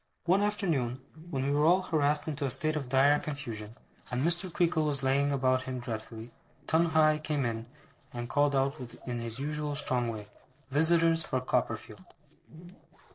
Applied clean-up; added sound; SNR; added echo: neural separator model SepFormer DNS4.